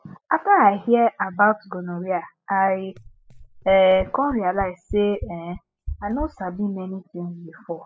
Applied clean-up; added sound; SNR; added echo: classical method spectral subtraction.